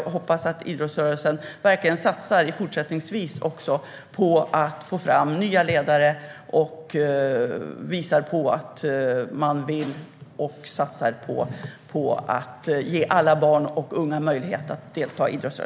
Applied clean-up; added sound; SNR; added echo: none; none; none; none.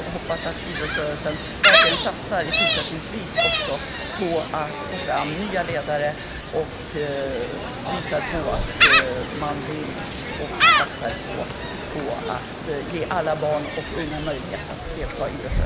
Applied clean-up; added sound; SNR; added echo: none; Gull, seagull; -4 dB; none.